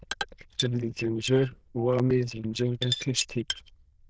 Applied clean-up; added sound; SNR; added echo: neural diffusion model UNIVERSE++.